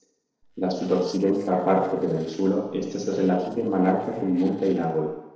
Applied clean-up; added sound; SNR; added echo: neural separator model SepFormer DNS4.